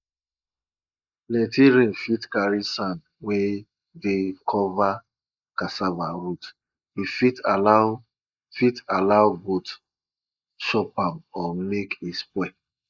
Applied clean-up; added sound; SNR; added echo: neural mask model Resemble Enhance denoiser.